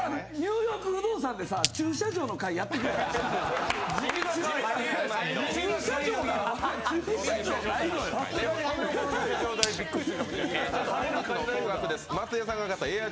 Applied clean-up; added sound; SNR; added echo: none; Glass; 7 dB; none.